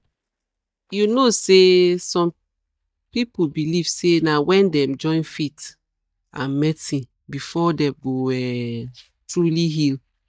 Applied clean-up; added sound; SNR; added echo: neural mask model DeepFilterNet 3.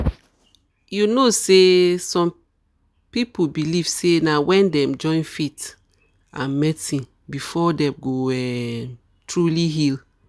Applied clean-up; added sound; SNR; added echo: none; none; none; none.